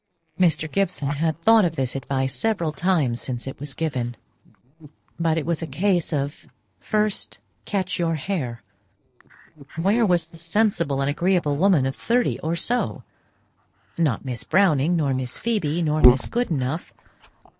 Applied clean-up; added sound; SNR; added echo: neural separator model SepFormer DNS4.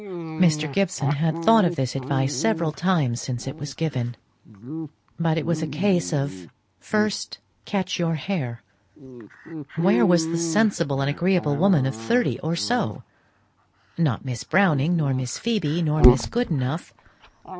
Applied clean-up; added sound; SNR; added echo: none; Dog; 6 dB; none.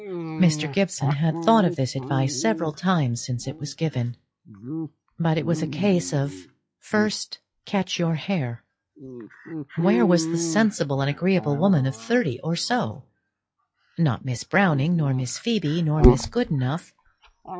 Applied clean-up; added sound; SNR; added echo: classical method log-MMSE.